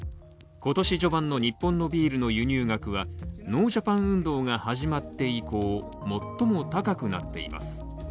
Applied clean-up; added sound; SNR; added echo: none; none; none; none.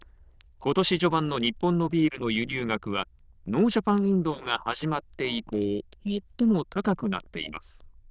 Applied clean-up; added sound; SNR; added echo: neural diffusion model UNIVERSE++.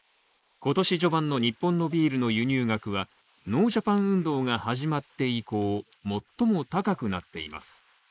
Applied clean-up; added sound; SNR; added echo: neural mask model Resemble Enhance denoiser.